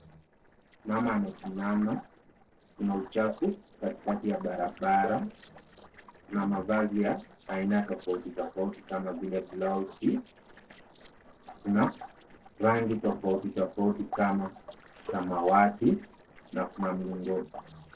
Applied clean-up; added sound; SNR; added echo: neural separator model SepFormer DNS4.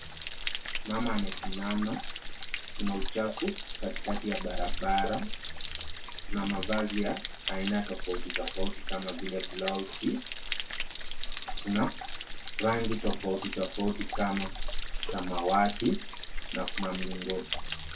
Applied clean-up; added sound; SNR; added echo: none; Stream / Trickle, dribble / Splash, splatter; -1 dB; reverberation time 0.2 s.